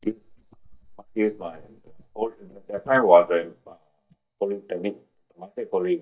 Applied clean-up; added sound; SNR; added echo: neural mask model DeepFilterNet 3.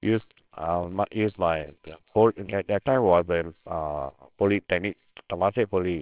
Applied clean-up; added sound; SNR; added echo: neural separator model SepFormer WHAMR!.